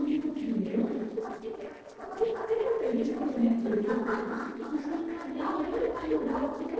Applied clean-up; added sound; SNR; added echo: neural separator model SepFormer DNS4.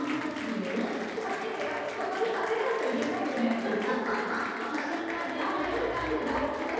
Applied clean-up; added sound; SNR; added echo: none; Applause; 10 dB; reverberation time 2.2 s.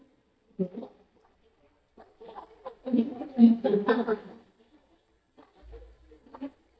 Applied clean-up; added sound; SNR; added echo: neural mask model DeepFilterNet 3.